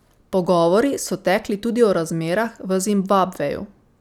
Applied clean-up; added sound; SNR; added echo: none; none; none; none.